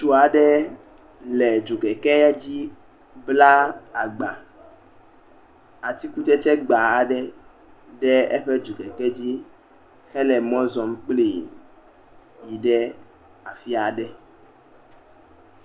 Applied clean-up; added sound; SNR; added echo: none; none; none; none.